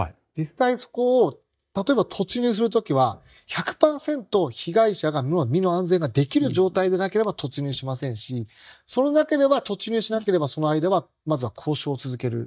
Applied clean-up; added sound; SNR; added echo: neural mask model DeepFilterNet 3.